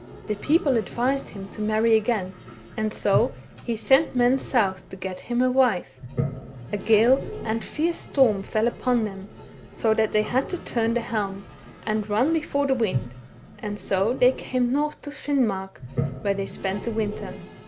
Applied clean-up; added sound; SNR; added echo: none; Toilet flush; 12 dB; none.